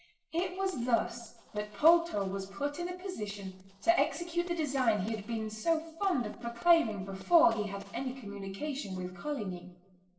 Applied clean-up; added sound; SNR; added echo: neural separator model SepFormer DNS4.